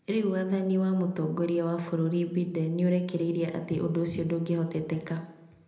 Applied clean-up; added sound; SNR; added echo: none; none; none; reverberation time 0.8 s.